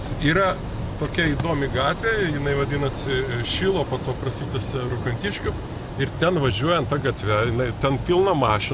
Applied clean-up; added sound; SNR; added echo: none; none; none; none.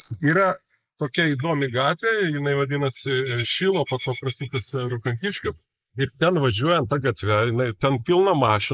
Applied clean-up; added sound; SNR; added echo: neural mask model Resemble Enhance denoiser.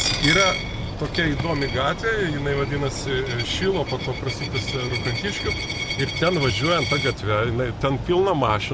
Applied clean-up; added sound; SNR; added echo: none; Coin (dropping); 7 dB; none.